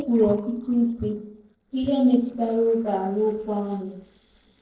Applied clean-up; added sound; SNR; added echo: neural separator model SepFormer DNS4.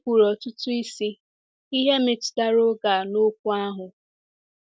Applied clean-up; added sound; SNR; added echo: none; none; none; none.